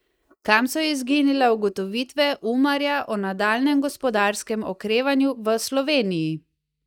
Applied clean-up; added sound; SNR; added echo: neural mask model DeepFilterNet 3.